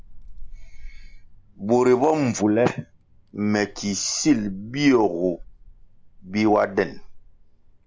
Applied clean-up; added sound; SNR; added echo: none; Wind; 17 dB; none.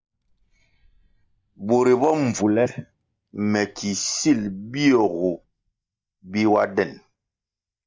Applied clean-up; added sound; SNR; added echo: neural mask model DeepFilterNet 3.